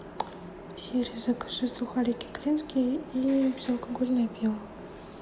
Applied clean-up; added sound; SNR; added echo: none; none; none; none.